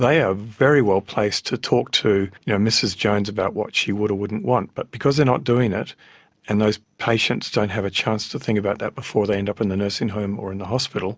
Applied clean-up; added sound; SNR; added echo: none; none; none; none.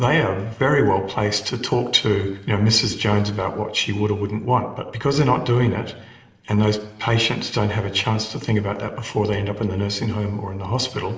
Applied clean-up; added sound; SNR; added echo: none; none; none; reverberation time 0.9 s.